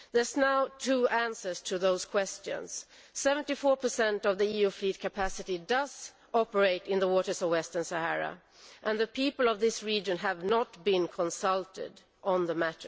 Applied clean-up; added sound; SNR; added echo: none; none; none; none.